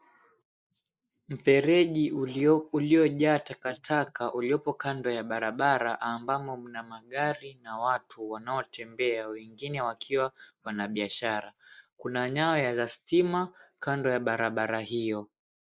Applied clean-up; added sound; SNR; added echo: neural mask model Resemble Enhance denoiser.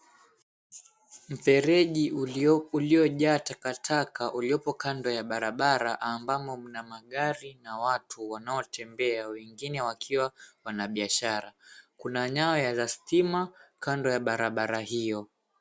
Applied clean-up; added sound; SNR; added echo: none; none; none; none.